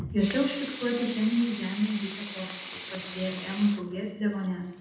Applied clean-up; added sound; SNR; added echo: none; Sink (filling or washing) / Water tap, faucet / Liquid; 4 dB; reverberation time 0.9 s.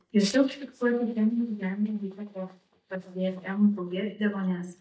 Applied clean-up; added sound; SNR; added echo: neural mask model DeepFilterNet 3.